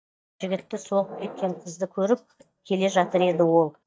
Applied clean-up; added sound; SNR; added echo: neural mask model DeepFilterNet 3.